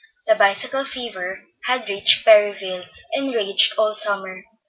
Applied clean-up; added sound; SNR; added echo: none; none; none; none.